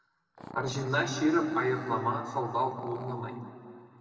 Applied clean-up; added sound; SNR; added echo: none; Growling; 18 dB; reverberation time 2.2 s.